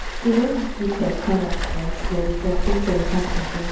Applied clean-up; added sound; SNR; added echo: none; Waves, surf; 1 dB; reverberation time 0.9 s.